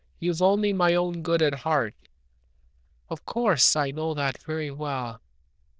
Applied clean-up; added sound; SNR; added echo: neural diffusion model UNIVERSE++.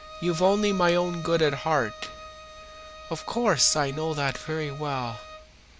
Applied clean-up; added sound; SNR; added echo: none; Bowed string instrument; 15 dB; none.